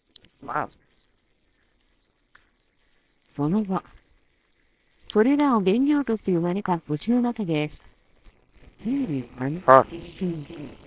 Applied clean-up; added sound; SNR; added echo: neural separator model SepFormer WHAMR!.